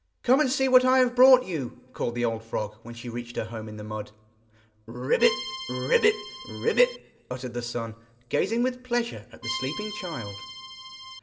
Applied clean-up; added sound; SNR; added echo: none; Accordion; 10 dB; reverberation time 1.0 s.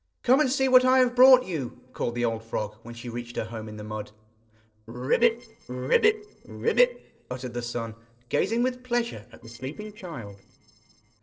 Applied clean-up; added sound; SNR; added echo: neural separator model SepFormer DNS4.